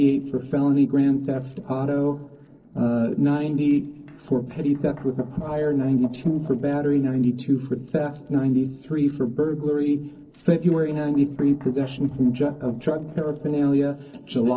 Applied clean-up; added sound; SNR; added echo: neural separator model SepFormer DNS4.